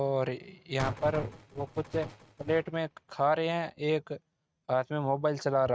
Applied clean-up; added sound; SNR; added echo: neural mask model RNNoise.